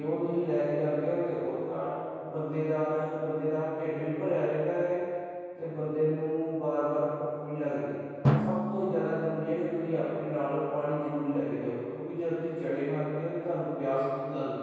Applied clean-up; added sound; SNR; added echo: none; Drum; 9 dB; reverberation time 2.2 s.